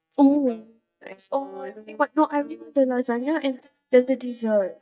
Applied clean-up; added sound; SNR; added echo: neural mask model DeepFilterNet 3.